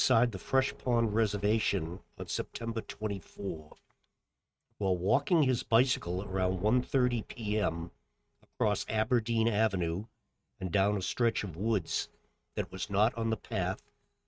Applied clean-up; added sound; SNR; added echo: neural mask model RNNoise.